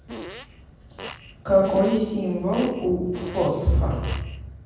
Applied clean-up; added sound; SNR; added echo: none; Fart; 16 dB; reverberation time 1.2 s.